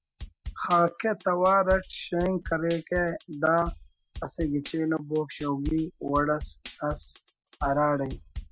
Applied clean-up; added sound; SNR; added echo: classical method spectral subtraction.